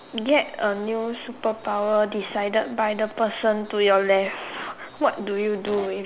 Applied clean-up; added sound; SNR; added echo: none; none; none; none.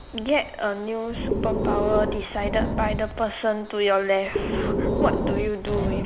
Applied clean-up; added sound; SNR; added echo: none; Breathing; 1 dB; none.